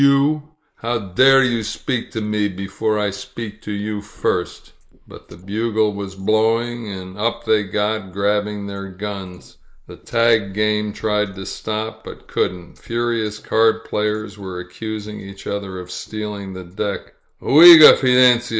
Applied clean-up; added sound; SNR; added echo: neural mask model Resemble Enhance denoiser.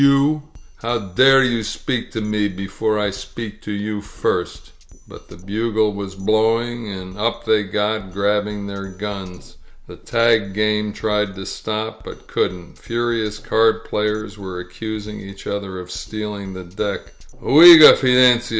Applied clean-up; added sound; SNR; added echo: none; Drum kit; 20 dB; none.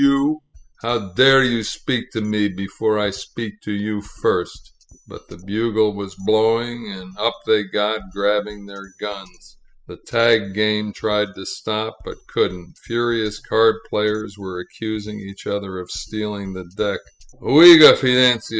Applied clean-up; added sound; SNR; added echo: classical method spectral subtraction.